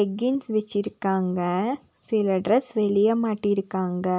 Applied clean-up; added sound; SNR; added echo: none; none; none; none.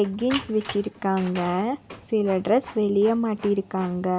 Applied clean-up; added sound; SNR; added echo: none; Printer; 16 dB; none.